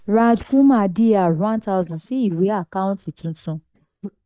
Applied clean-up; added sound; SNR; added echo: neural mask model DeepFilterNet 3.